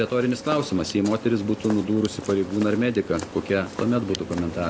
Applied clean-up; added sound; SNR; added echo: none; Walk, footsteps; 14 dB; none.